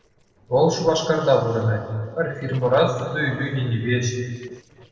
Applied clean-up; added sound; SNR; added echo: neural separator model SepFormer DNS4.